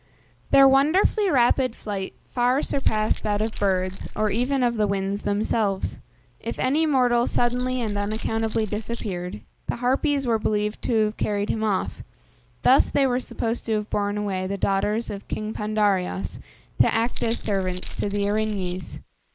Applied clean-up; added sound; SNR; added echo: neural mask model Resemble Enhance denoiser.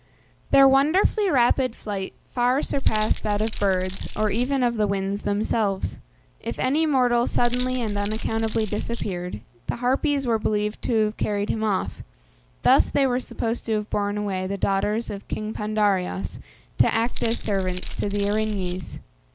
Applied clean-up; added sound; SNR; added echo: none; Keys jangling; 1 dB; none.